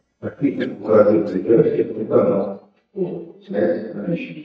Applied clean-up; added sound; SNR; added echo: neural mask model DeepFilterNet 3.